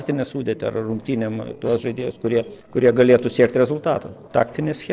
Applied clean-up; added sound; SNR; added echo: neural separator model SepFormer DNS4.